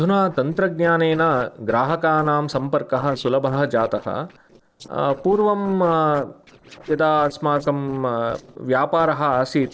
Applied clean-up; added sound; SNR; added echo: neural separator model SepFormer DNS4.